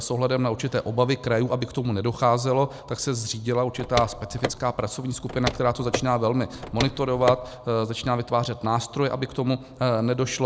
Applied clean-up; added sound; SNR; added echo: none; Car; 8 dB; none.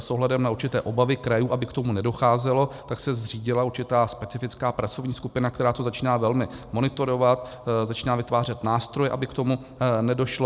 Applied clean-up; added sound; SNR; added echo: none; none; none; none.